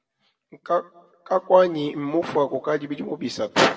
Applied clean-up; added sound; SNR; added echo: none; none; none; reverberation time 0.8 s.